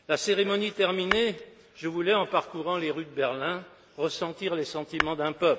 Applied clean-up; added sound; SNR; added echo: none; Tap / Glass; 5 dB; none.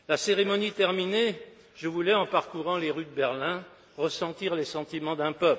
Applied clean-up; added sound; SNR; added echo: none; none; none; none.